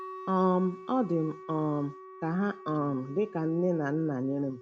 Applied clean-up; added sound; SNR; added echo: none; Wind instrument, woodwind instrument; 16 dB; none.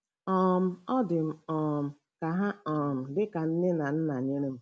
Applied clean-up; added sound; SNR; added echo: none; none; none; none.